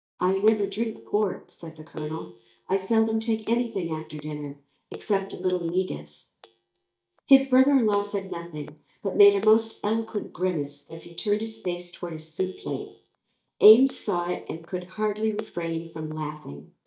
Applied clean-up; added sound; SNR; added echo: neural mask model DeepFilterNet 3.